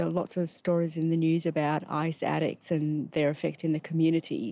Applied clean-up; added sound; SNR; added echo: none; none; none; none.